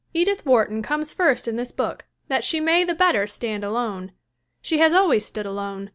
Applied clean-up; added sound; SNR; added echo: none; none; none; none.